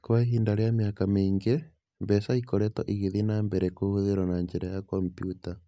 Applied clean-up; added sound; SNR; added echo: none; none; none; none.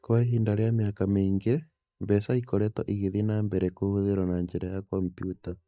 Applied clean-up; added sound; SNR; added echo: neural mask model DeepFilterNet 3.